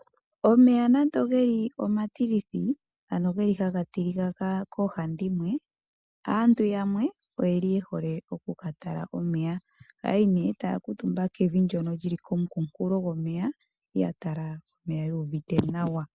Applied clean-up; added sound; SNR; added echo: none; none; none; none.